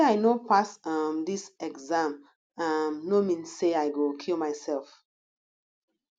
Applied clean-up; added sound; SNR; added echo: none; none; none; none.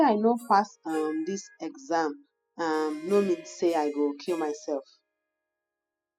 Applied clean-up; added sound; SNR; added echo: classical method spectral subtraction.